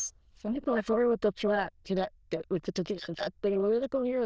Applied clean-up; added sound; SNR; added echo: neural diffusion model UNIVERSE++.